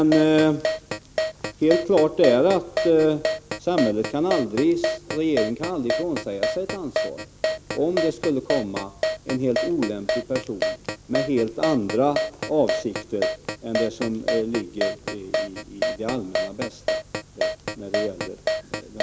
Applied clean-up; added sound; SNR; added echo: none; Keyboard (musical); 4 dB; none.